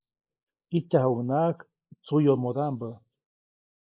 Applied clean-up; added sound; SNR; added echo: neural mask model Resemble Enhance denoiser.